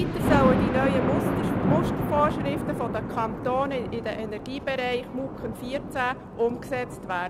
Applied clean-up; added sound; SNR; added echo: none; Thunder; -1 dB; none.